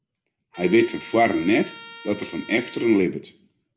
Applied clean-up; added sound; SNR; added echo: none; Trumpet; 18 dB; none.